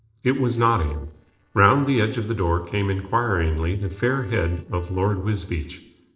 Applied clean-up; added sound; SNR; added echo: neural separator model SepFormer DNS4.